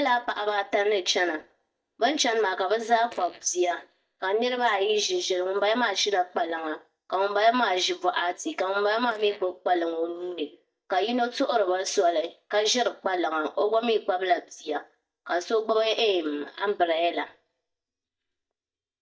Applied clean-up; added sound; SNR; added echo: neural mask model DeepFilterNet 3.